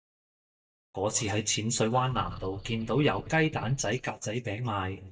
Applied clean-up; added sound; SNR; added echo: neural mask model DeepFilterNet 3.